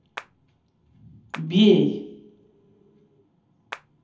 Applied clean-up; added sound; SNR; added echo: none; Clapping; 14 dB; reverberation time 0.8 s.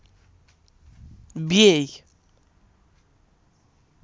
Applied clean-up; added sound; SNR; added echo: none; none; none; none.